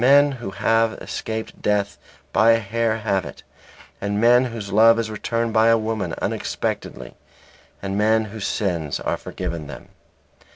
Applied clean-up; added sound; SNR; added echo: none; none; none; none.